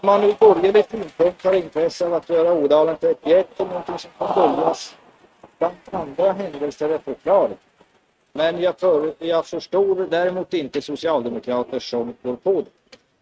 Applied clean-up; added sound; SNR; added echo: neural mask model RNNoise.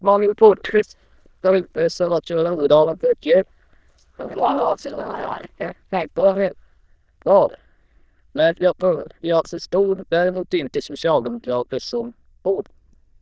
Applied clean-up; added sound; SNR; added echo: neural diffusion model UNIVERSE++.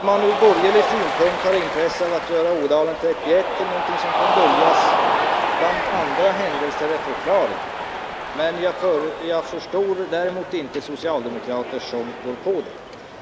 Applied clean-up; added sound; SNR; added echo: none; Cheering; 2 dB; none.